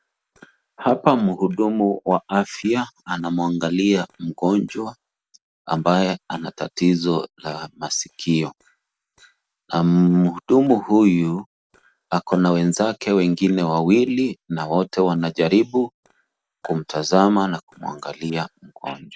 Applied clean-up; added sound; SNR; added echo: neural separator model SepFormer DNS4.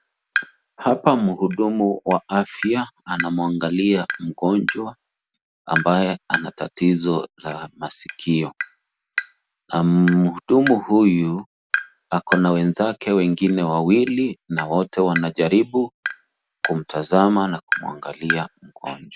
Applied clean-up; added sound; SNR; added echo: none; Tap; 11 dB; none.